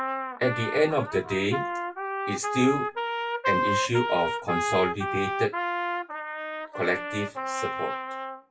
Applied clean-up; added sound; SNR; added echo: classical method WPE with log-MMSE.